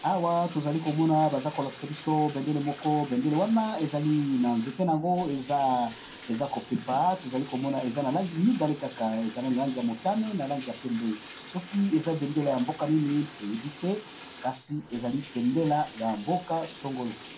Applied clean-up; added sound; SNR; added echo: none; Bathtub (filling or washing); 16 dB; reverberation time 0.2 s.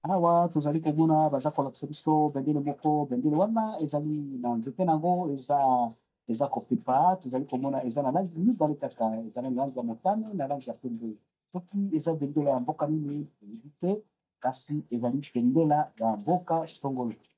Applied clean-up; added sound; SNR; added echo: neural mask model DeepFilterNet 3.